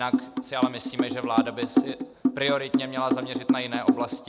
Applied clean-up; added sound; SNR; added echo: none; Drum; -4 dB; none.